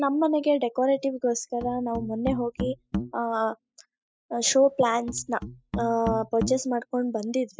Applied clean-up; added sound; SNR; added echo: classical method spectral subtraction.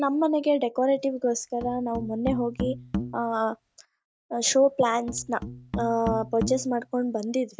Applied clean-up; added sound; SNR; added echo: none; Musical instrument; 10 dB; none.